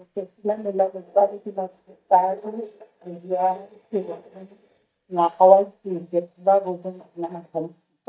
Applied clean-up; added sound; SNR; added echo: neural mask model DeepFilterNet 3.